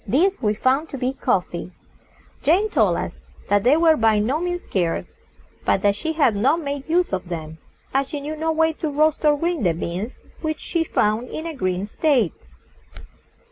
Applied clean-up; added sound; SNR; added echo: none; none; none; none.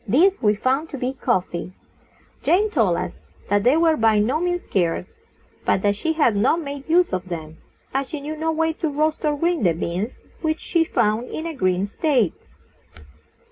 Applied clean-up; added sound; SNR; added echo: none; none; none; reverberation time 0.3 s.